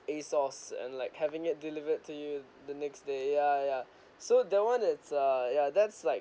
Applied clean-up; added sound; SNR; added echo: none; none; none; none.